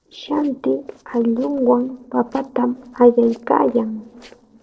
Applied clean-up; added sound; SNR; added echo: neural separator model SepFormer DNS4.